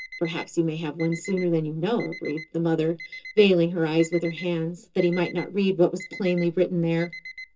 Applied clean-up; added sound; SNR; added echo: none; Alarm; 18 dB; reverberation time 0.2 s.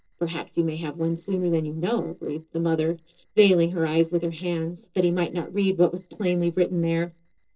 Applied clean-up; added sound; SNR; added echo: neural separator model SepFormer DNS4.